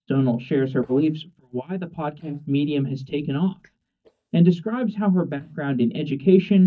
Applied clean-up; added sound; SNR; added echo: neural mask model DeepFilterNet 3.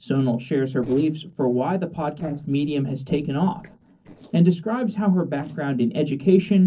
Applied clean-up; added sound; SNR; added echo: neural separator model SepFormer DNS4.